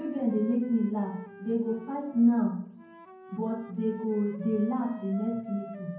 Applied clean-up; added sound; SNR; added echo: none; Wind instrument, woodwind instrument; 17 dB; reverberation time 0.9 s.